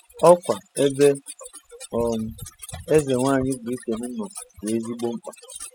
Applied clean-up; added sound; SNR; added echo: classical method spectral subtraction.